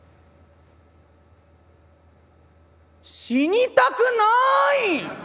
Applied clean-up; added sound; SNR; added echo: none; none; none; none.